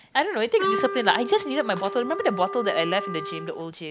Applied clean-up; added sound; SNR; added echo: none; Wind instrument, woodwind instrument; 7 dB; none.